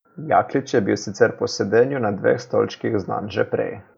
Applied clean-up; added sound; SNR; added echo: none; none; none; none.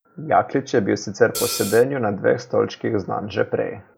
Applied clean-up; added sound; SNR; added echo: none; Hi-hat; 7 dB; none.